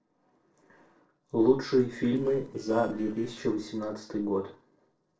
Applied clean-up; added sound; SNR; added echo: neural separator model SepFormer DNS4.